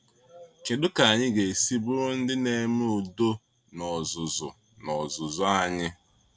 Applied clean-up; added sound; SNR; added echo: none; none; none; none.